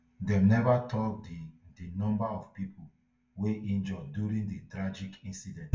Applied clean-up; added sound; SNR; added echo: none; none; none; reverberation time 0.2 s.